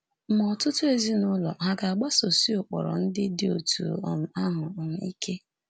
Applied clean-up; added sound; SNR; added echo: none; none; none; none.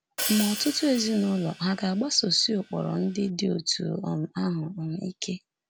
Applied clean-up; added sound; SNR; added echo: none; Hi-hat; 10 dB; none.